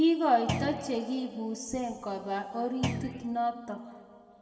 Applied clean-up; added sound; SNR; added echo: none; Thump, thud; 5 dB; reverberation time 2.1 s.